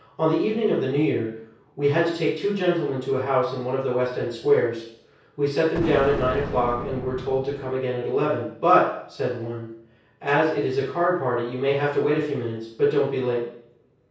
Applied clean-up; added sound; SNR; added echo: none; Explosion; 8 dB; reverberation time 0.6 s.